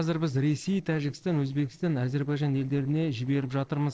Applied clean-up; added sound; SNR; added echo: neural separator model SepFormer DNS4.